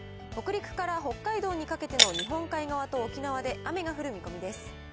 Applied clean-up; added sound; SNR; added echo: none; Shatter; -1 dB; none.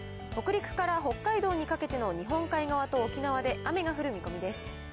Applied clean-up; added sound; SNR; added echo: none; none; none; none.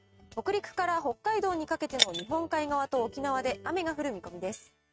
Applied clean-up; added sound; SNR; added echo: neural mask model RNNoise.